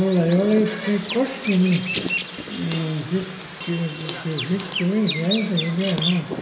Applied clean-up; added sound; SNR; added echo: none; Bird vocalization, bird call, bird song; 8 dB; reverberation time 1.9 s.